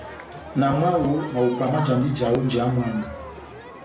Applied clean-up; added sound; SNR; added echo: none; Crowd; 13 dB; none.